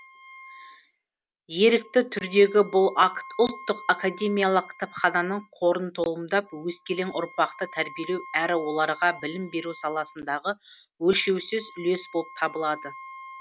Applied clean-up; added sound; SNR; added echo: none; Wind instrument, woodwind instrument; 19 dB; none.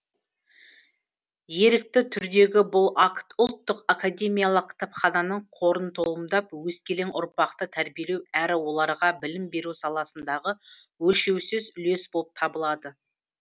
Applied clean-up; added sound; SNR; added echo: none; none; none; none.